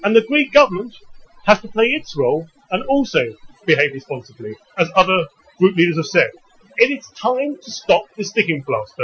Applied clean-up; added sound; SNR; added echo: classical method Wiener filter.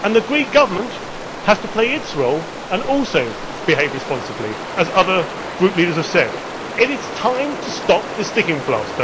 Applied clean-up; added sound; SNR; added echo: none; Stream; 9 dB; none.